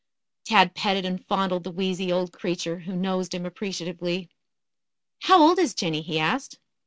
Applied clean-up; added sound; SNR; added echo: none; none; none; none.